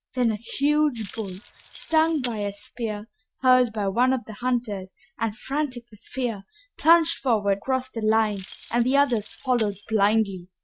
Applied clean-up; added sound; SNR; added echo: neural mask model RNNoise.